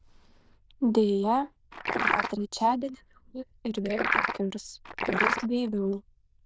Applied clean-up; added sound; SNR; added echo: neural diffusion model UNIVERSE++.